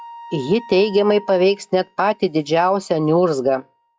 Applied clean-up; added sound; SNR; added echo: classical method log-MMSE.